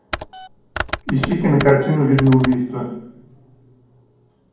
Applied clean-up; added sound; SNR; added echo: none; Computer keyboard; 10 dB; reverberation time 1.2 s.